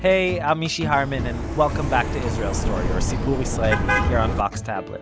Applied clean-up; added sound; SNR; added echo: none; Car passing by; 0 dB; none.